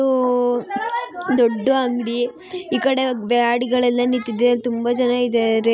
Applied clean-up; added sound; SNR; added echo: none; none; none; none.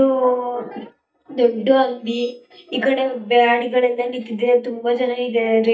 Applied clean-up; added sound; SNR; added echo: neural mask model DeepFilterNet 3.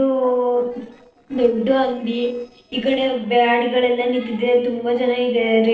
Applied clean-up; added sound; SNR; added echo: neural separator model SepFormer DNS4.